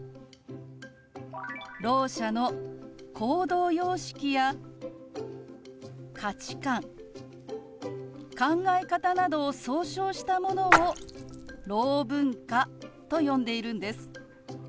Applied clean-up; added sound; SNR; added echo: none; Splash, splatter; -3 dB; none.